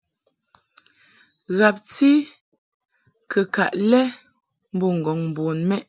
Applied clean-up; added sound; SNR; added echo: none; none; none; none.